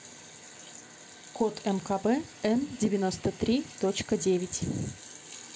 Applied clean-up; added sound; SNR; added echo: none; none; none; none.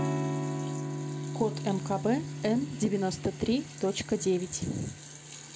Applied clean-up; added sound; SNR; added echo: none; Electric guitar / Strum; 5 dB; none.